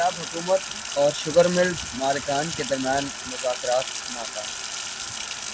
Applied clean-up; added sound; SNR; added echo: none; Sink (filling or washing); 7 dB; none.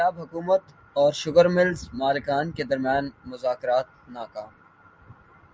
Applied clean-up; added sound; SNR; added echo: none; none; none; none.